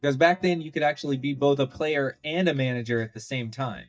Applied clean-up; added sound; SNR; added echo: neural mask model DeepFilterNet 3.